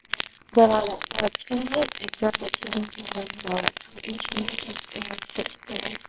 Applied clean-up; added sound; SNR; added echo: neural separator model SepFormer WHAMR!.